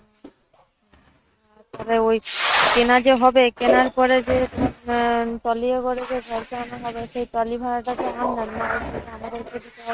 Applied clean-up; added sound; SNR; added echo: neural mask model RNNoise.